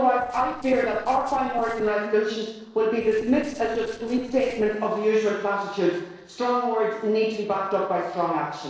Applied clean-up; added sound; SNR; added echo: neural separator model SepFormer DNS4.